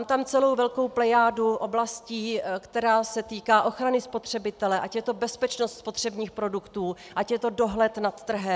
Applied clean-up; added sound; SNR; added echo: none; none; none; none.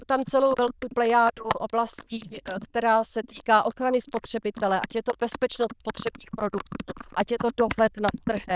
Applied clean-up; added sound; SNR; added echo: neural diffusion model UNIVERSE++.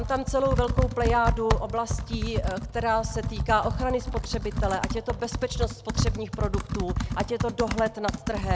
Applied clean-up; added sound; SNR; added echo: none; Computer keyboard; 0 dB; none.